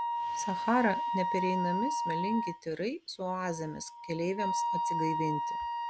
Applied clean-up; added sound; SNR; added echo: none; Wind instrument, woodwind instrument; 0 dB; none.